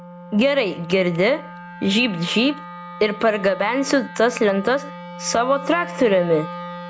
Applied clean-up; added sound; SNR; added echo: none; Wind instrument, woodwind instrument; 14 dB; none.